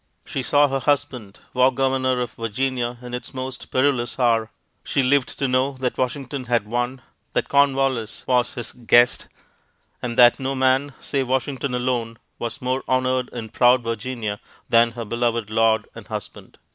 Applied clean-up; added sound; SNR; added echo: none; none; none; none.